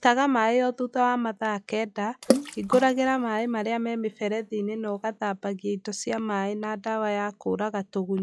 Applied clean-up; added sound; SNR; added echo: classical method log-MMSE.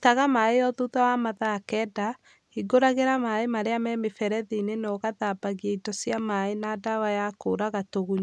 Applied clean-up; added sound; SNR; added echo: none; none; none; none.